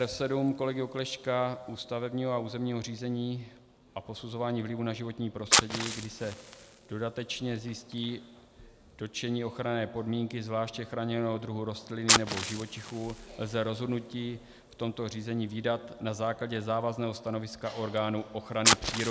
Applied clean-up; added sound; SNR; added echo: none; Fire; 3 dB; none.